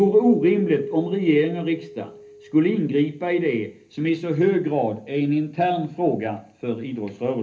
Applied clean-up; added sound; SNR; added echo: none; Keyboard (musical); 13 dB; reverberation time 0.3 s.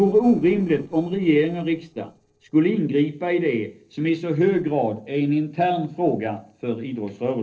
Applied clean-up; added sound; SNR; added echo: neural separator model SepFormer DNS4.